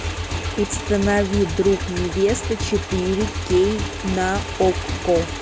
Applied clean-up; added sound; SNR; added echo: none; Motorcycle / Engine; 5 dB; none.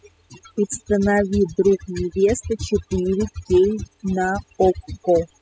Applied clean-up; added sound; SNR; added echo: classical method spectral subtraction.